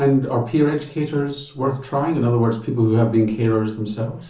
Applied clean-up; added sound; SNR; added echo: neural separator model SepFormer DNS4.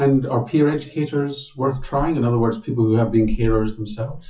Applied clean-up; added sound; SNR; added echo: classical method WPE with log-MMSE.